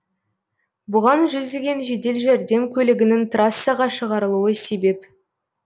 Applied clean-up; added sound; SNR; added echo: none; none; none; none.